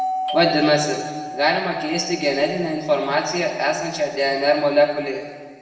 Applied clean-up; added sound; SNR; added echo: none; Doorbell; 11 dB; reverberation time 1.5 s.